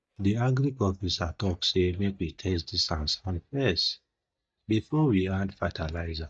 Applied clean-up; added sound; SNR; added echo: neural mask model DeepFilterNet 3.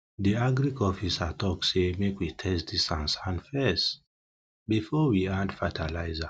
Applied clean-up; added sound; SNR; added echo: none; none; none; none.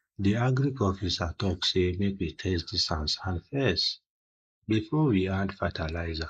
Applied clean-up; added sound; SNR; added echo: neural mask model Resemble Enhance denoiser.